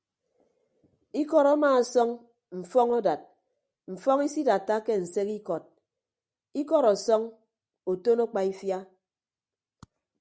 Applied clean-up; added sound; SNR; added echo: none; none; none; none.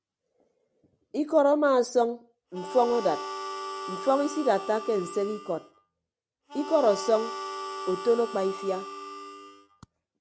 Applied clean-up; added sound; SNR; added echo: none; Harmonica; 9 dB; none.